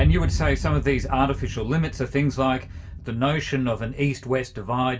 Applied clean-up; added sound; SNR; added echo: none; Boom; 5 dB; reverberation time 0.2 s.